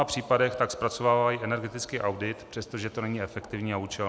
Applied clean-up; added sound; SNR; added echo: none; none; none; none.